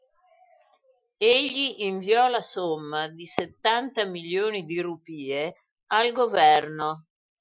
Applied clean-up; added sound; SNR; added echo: classical method Wiener filter.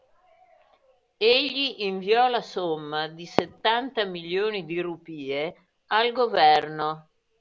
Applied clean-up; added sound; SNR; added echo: none; Fireworks; 15 dB; none.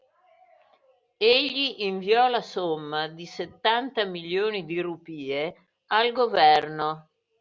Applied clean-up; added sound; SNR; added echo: none; none; none; none.